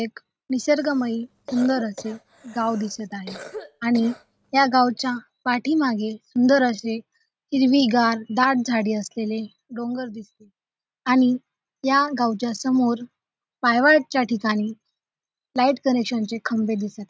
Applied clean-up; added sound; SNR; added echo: none; Cough; 18 dB; none.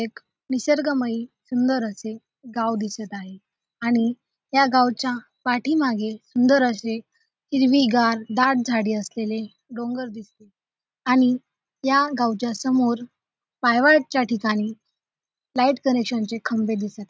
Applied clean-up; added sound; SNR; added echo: none; none; none; none.